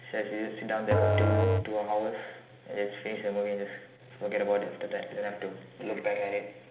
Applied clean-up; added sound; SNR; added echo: none; Musical instrument; -3 dB; reverberation time 0.8 s.